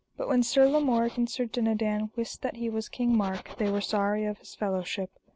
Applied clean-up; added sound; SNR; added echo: none; none; none; none.